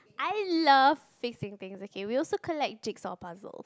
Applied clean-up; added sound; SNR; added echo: none; none; none; none.